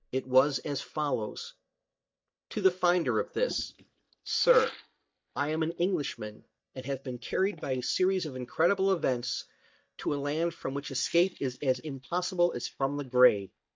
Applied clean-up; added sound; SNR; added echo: neural mask model DeepFilterNet 3.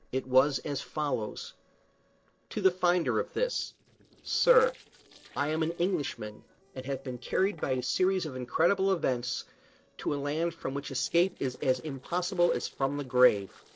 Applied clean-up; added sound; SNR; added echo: neural separator model SepFormer DNS4.